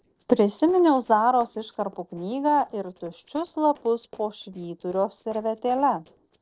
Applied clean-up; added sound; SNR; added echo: neural separator model SepFormer DNS4.